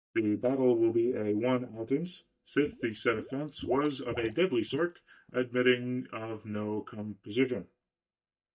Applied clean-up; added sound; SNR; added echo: neural mask model DeepFilterNet 3.